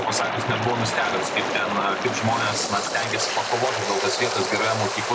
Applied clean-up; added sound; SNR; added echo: none; Waves, surf; 0 dB; none.